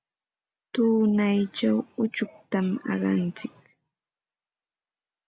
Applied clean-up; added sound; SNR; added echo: none; none; none; none.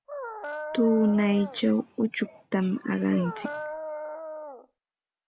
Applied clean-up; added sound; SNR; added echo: none; Dog; 9 dB; none.